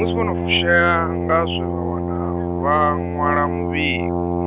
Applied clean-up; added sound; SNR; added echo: none; Brass instrument; 0 dB; none.